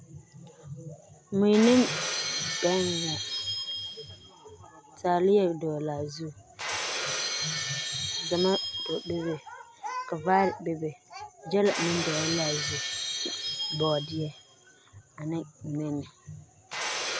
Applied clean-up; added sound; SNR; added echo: none; Shatter; 5 dB; none.